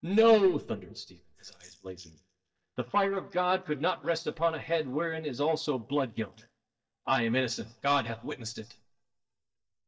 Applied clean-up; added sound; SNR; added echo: neural mask model DeepFilterNet 3.